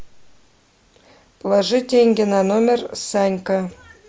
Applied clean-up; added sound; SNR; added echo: none; none; none; none.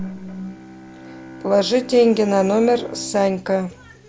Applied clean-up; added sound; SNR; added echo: none; Bowed string instrument; 16 dB; none.